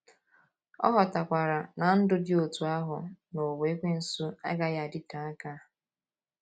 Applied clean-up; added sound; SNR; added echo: none; none; none; none.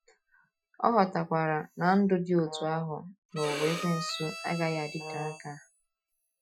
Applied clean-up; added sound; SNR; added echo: classical method Wiener filter.